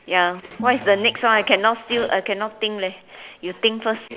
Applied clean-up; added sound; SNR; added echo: none; Organ; 16 dB; none.